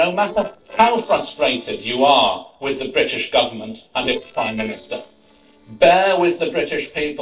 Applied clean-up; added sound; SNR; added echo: neural separator model SepFormer DNS4.